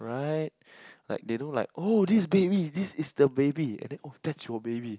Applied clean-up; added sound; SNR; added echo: none; none; none; none.